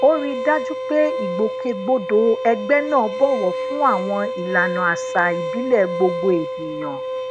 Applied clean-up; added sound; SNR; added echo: none; Bowed string instrument; 5 dB; none.